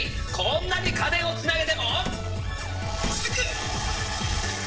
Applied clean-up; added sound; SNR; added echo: neural separator model SepFormer DNS4.